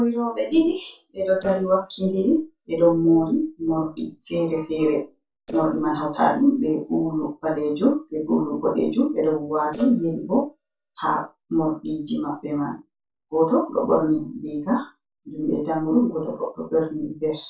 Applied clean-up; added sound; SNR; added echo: neural separator model SepFormer DNS4.